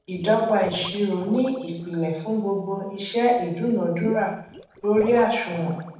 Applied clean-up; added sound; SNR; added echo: neural separator model SepFormer DNS4.